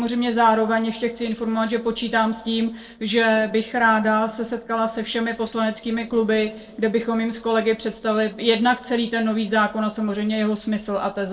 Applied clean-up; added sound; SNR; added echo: neural separator model SepFormer DNS4.